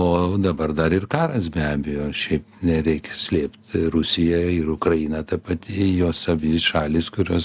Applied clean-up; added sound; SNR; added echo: none; none; none; none.